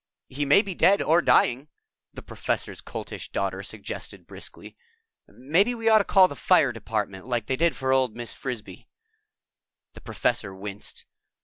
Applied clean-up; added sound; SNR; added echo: none; none; none; none.